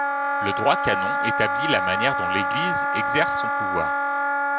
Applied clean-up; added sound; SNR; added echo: none; Wind instrument, woodwind instrument; -4 dB; none.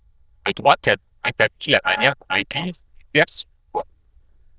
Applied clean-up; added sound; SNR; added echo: neural diffusion model UNIVERSE++.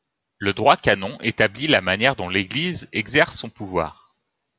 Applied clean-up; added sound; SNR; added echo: none; none; none; none.